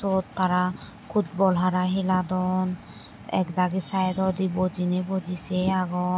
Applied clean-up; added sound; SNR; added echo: none; none; none; none.